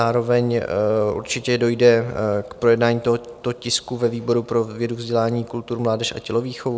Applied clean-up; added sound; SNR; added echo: none; none; none; none.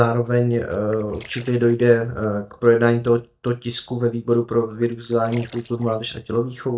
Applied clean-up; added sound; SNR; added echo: neural mask model DeepFilterNet 3.